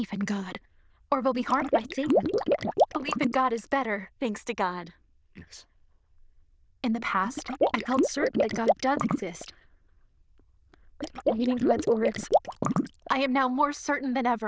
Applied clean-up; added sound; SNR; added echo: neural diffusion model UNIVERSE++.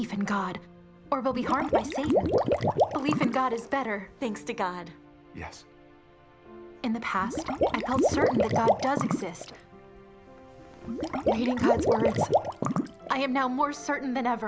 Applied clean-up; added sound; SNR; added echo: none; Water / Liquid; -2 dB; none.